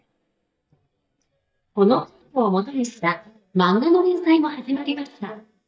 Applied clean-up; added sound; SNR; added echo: neural mask model DeepFilterNet 3.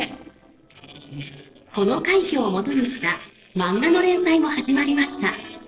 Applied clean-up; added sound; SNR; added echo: neural separator model SepFormer DNS4.